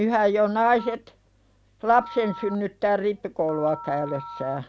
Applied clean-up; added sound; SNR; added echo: none; Telephone; 16 dB; none.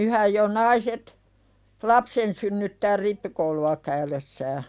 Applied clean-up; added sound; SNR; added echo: none; none; none; none.